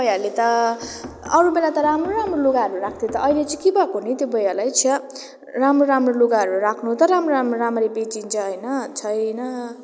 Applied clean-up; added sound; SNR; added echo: none; Knock; 19 dB; none.